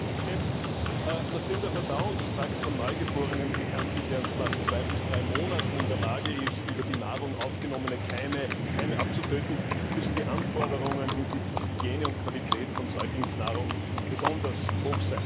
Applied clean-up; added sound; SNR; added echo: none; Livestock, farm animals, working animals; -5 dB; none.